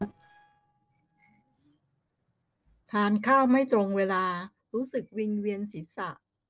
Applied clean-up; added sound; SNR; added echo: neural separator model SepFormer DNS4.